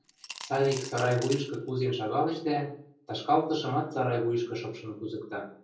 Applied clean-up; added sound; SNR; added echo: none; Coin (dropping) / Glass; 14 dB; reverberation time 0.6 s.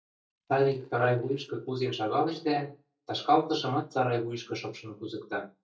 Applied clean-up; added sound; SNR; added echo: neural mask model DeepFilterNet 3.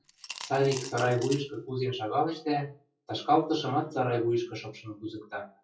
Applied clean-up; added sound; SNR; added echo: classical method WPE with log-MMSE.